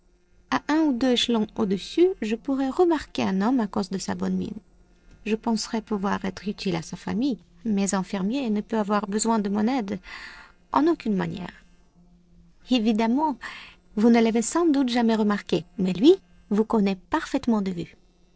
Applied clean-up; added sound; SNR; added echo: neural separator model SepFormer DNS4.